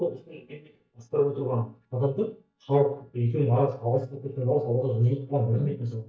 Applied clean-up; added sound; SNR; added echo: neural mask model DeepFilterNet 3.